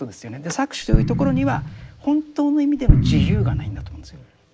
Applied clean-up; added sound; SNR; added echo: none; Explosion; -3 dB; none.